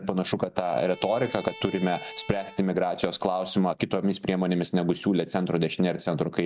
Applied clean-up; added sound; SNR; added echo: none; Bowed string instrument; 19 dB; none.